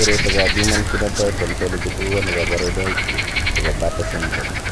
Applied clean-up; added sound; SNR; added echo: none; Frog; -3 dB; none.